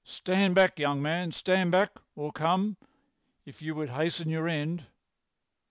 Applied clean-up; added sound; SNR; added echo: none; none; none; none.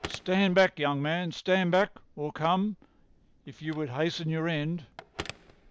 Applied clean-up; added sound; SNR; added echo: none; Telephone; 19 dB; none.